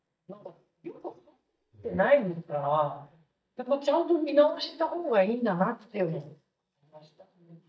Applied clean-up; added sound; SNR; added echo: neural mask model DeepFilterNet 3.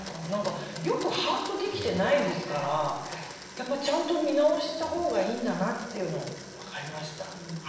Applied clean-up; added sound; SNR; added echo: none; Domestic sounds, home sounds; 15 dB; reverberation time 0.9 s.